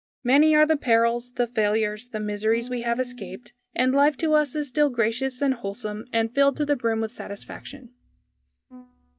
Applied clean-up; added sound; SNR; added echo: neural mask model DeepFilterNet 3.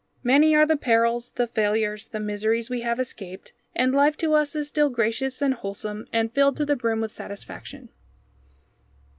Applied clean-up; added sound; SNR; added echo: none; none; none; none.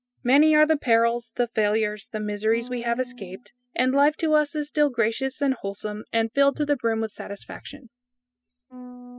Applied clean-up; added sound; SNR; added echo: classical method spectral subtraction.